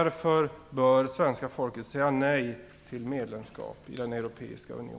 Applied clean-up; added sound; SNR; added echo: none; none; none; none.